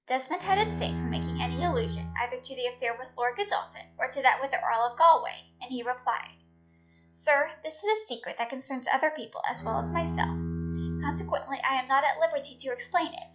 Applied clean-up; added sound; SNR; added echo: classical method log-MMSE.